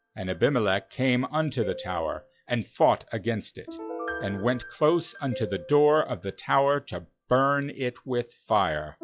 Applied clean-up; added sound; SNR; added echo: classical method log-MMSE.